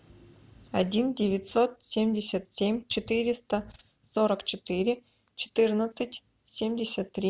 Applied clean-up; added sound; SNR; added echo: none; none; none; none.